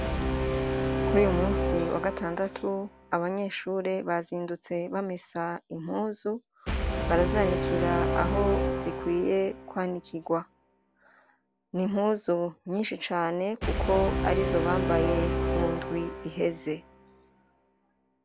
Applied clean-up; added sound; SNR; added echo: none; Brass instrument; 2 dB; none.